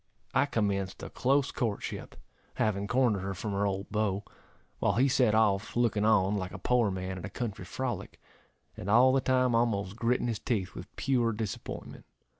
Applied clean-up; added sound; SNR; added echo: none; none; none; none.